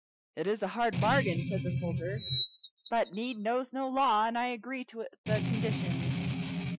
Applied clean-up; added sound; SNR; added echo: classical method Wiener filter.